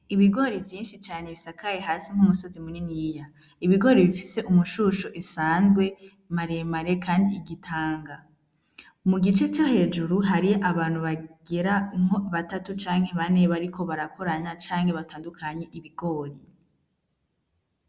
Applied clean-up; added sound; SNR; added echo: none; none; none; none.